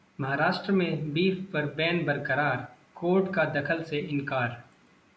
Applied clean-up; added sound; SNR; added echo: none; none; none; none.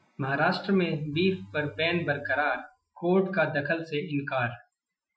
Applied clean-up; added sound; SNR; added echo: classical method Wiener filter.